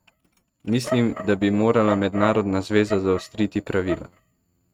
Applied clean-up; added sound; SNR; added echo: neural mask model RNNoise.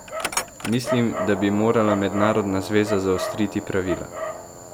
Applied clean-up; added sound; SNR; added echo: none; Dog; 7 dB; none.